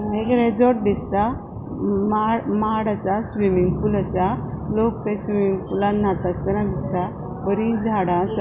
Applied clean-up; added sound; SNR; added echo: none; none; none; none.